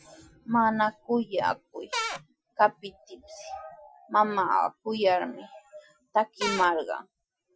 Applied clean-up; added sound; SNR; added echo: classical method Wiener filter.